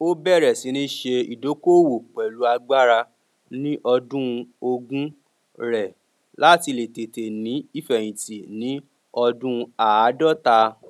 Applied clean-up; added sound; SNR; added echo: none; none; none; none.